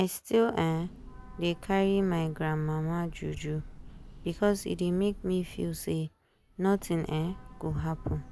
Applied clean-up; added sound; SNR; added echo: none; Train / Breathing; 16 dB; none.